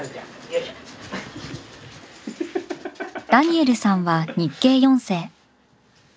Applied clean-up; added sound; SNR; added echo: none; none; none; none.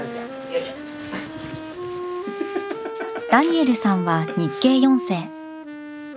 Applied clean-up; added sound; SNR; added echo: none; Wind instrument, woodwind instrument; 9 dB; none.